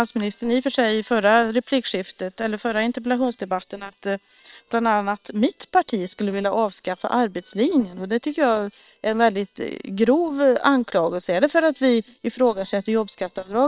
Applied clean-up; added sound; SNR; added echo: neural separator model SepFormer WHAM!.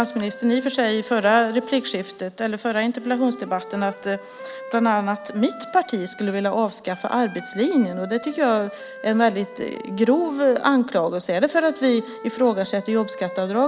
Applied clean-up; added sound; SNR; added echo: none; Wind instrument, woodwind instrument; 16 dB; none.